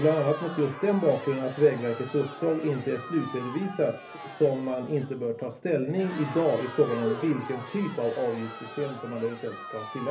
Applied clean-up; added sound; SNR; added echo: none; Crowd; 14 dB; reverberation time 0.3 s.